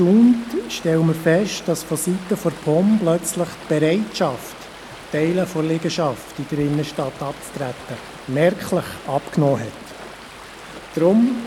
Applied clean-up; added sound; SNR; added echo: none; Stream; 17 dB; none.